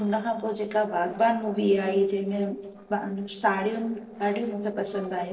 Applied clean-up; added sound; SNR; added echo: neural separator model SepFormer DNS4.